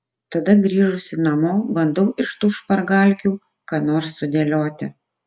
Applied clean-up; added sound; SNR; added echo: none; none; none; none.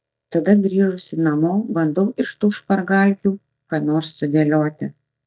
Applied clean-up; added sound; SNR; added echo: neural mask model DeepFilterNet 3.